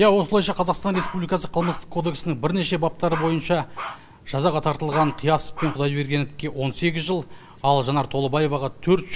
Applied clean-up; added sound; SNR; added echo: none; Bark; 12 dB; none.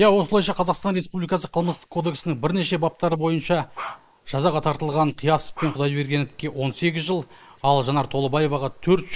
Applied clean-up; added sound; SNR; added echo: neural mask model Resemble Enhance denoiser.